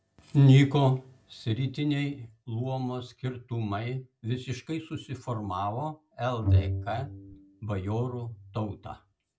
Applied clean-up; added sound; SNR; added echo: none; Bowed string instrument; 3 dB; none.